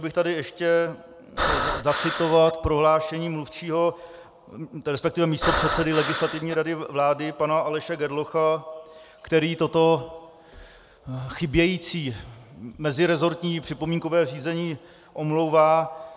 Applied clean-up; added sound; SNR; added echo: none; Breathing; 2 dB; none.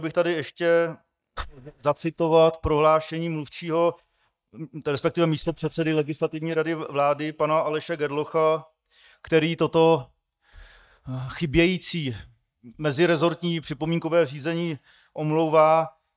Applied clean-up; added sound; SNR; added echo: neural mask model DeepFilterNet 3.